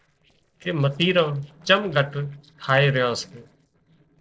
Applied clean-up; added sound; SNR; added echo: neural separator model SepFormer DNS4.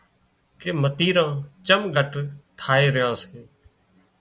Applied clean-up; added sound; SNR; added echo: none; none; none; none.